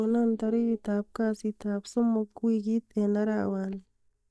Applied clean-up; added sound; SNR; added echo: neural mask model DeepFilterNet 3.